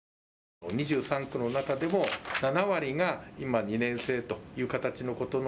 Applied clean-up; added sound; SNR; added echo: none; none; none; none.